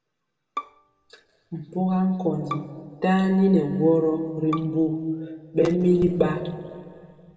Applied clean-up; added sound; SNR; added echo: none; Bowed string instrument; 17 dB; reverberation time 1.9 s.